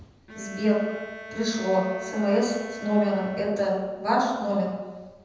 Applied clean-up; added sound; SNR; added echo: none; Bowed string instrument; 15 dB; reverberation time 1.1 s.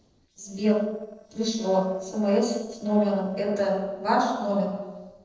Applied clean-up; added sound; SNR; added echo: neural separator model SepFormer DNS4.